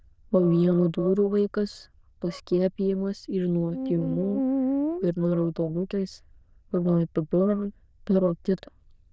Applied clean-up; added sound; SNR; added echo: neural diffusion model UNIVERSE++.